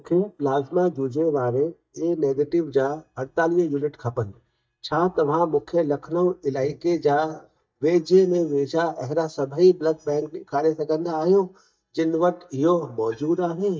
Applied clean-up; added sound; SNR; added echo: neural mask model DeepFilterNet 3.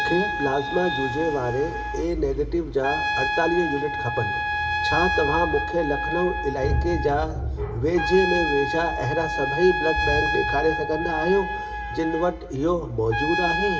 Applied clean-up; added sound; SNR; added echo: none; Trumpet; 3 dB; reverberation time 2.8 s.